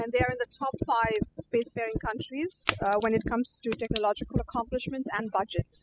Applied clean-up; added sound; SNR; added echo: classical method spectral subtraction.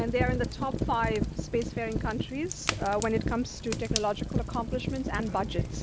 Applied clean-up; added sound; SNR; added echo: none; Fire; 1 dB; none.